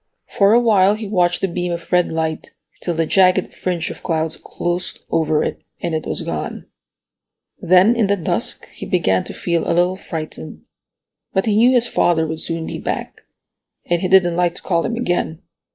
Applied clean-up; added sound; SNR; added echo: neural mask model Resemble Enhance denoiser.